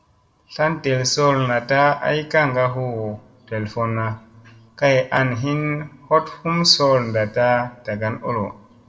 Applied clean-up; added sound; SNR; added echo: none; none; none; reverberation time 0.6 s.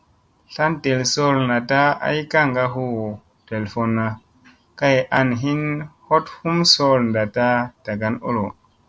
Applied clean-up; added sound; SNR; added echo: none; none; none; none.